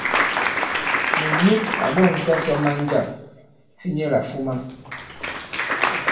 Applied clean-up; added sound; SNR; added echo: none; Applause; 1 dB; reverberation time 0.7 s.